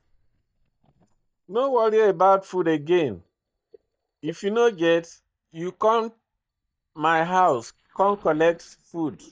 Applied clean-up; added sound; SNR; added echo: neural mask model DeepFilterNet 3.